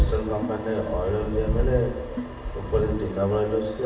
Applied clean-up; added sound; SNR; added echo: none; Organ; 15 dB; reverberation time 1.0 s.